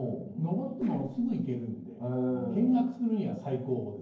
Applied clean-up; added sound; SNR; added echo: neural separator model SepFormer DNS4.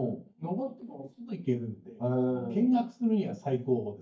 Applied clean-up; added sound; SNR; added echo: neural mask model DeepFilterNet 3.